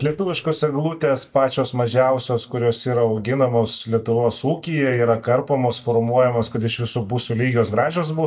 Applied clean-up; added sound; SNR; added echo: neural mask model DeepFilterNet 3.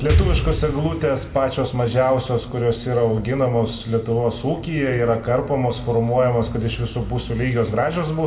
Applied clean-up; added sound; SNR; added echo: none; Explosion; 8 dB; reverberation time 0.8 s.